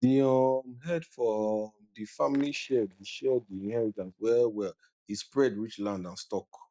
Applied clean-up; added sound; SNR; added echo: neural mask model DeepFilterNet 3.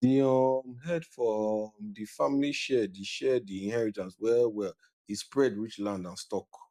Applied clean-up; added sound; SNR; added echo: none; none; none; none.